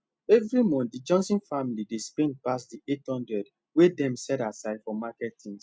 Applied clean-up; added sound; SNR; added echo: none; none; none; none.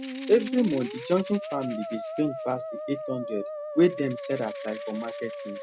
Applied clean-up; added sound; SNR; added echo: none; Rattle (instrument) + Musical instrument; 8 dB; none.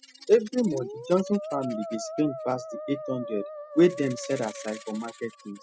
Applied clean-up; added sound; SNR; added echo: classical method spectral subtraction.